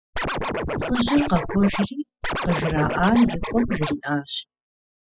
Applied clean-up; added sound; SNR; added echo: classical method spectral subtraction.